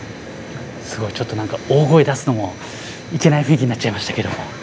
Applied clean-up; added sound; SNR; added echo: none; none; none; none.